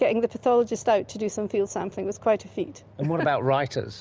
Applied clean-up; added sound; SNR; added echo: none; none; none; none.